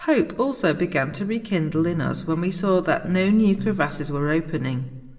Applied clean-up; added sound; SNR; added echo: none; Electric guitar; 16 dB; reverberation time 0.9 s.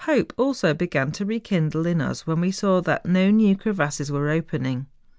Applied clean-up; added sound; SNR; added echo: none; none; none; none.